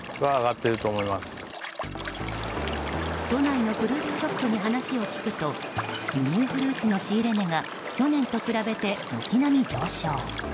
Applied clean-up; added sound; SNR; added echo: none; Liquid; 12 dB; none.